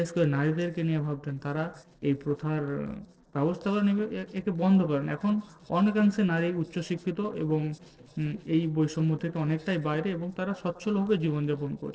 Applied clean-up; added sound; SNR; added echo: neural separator model SepFormer DNS4.